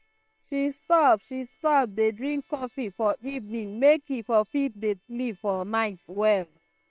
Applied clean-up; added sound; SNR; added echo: neural separator model SepFormer WHAM!.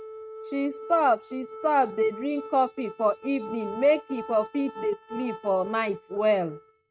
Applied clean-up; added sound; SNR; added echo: neural mask model RNNoise.